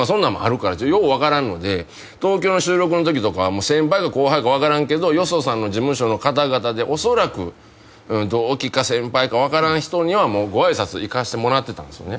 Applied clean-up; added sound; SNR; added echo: none; none; none; none.